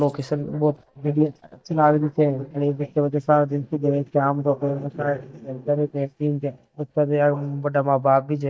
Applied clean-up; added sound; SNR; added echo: neural mask model DeepFilterNet 3.